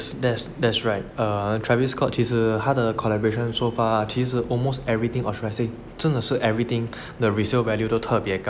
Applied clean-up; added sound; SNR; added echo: none; none; none; none.